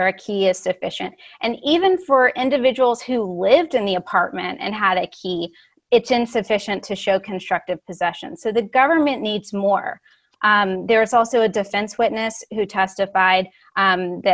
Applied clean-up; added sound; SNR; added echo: none; none; none; none.